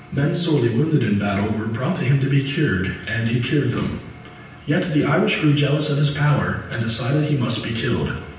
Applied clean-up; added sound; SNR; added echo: none; none; none; reverberation time 0.9 s.